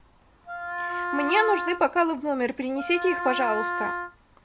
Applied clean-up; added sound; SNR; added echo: none; Wind instrument, woodwind instrument; 5 dB; none.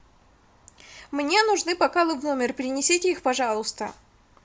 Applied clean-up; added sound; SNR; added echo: none; none; none; none.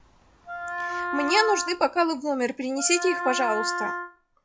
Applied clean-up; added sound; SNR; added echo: classical method log-MMSE.